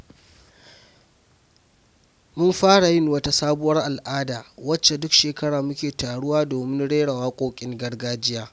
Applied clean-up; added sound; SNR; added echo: none; none; none; none.